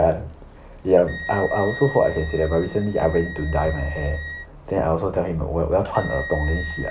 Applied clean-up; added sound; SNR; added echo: none; Wind instrument, woodwind instrument; 14 dB; none.